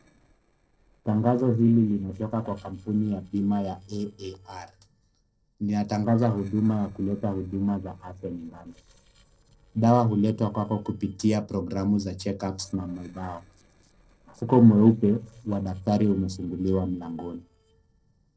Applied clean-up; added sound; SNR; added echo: neural separator model SepFormer DNS4.